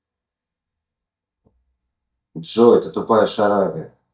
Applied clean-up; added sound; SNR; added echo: neural mask model DeepFilterNet 3.